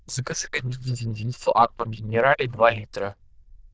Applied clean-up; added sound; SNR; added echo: neural diffusion model UNIVERSE++.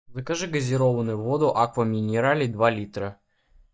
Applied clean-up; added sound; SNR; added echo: neural mask model DeepFilterNet 3.